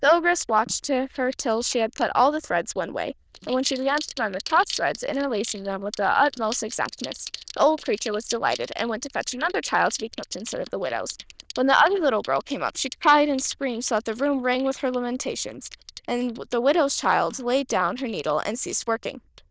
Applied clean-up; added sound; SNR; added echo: neural diffusion model UNIVERSE++.